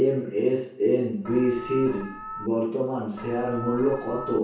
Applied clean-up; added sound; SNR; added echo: none; Alarm; 13 dB; reverberation time 0.6 s.